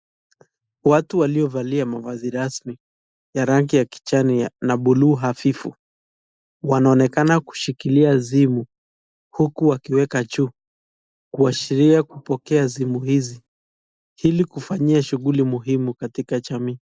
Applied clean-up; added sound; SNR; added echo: neural mask model Resemble Enhance denoiser.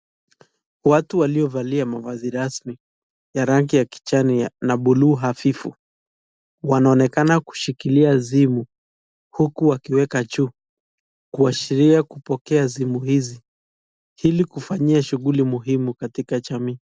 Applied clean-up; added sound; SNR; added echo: none; none; none; none.